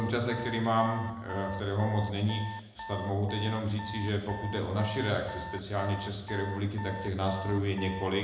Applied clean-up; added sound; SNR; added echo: none; Alarm; 12 dB; reverberation time 0.9 s.